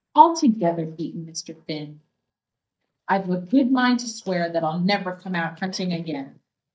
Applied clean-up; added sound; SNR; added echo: neural mask model DeepFilterNet 3.